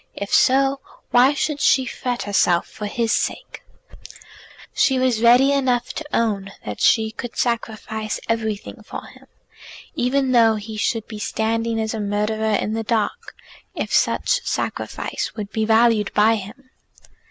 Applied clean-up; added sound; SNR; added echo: none; none; none; none.